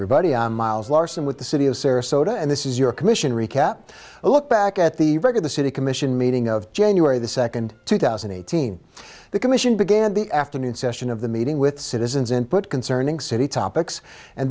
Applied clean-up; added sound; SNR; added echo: none; none; none; none.